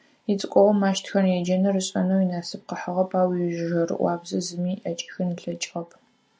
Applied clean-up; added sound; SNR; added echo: none; none; none; none.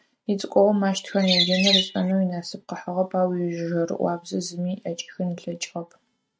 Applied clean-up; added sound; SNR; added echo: neural mask model RNNoise.